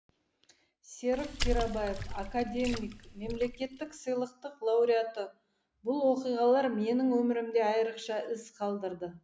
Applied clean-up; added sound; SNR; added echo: none; Water / Splash, splatter; 6 dB; none.